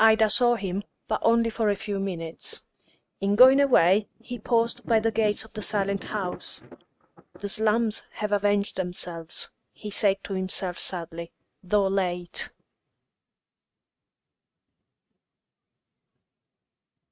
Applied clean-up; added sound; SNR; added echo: neural mask model RNNoise.